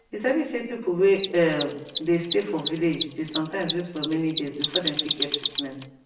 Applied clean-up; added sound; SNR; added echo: none; Mechanisms; 1 dB; reverberation time 0.7 s.